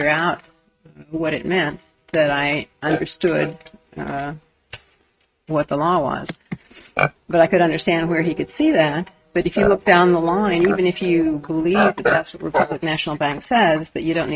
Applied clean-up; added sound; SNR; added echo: neural mask model RNNoise.